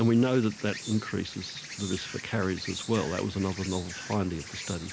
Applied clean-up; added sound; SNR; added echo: none; Insect; 13 dB; none.